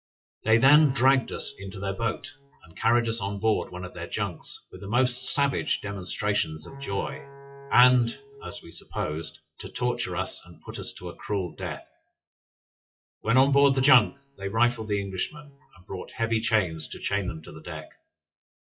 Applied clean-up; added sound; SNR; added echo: classical method WPE with log-MMSE.